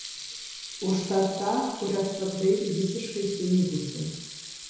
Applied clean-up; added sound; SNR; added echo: none; Sink (filling or washing) / Water tap, faucet; 12 dB; reverberation time 1.0 s.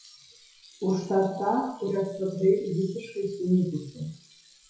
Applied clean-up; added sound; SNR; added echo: classical method WPE with log-MMSE.